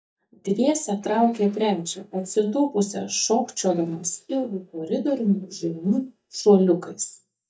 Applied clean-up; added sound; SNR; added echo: neural mask model DeepFilterNet 3.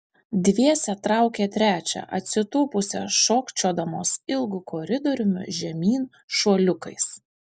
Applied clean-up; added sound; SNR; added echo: none; none; none; none.